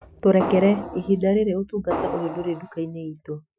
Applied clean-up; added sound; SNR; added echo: classical method Wiener filter.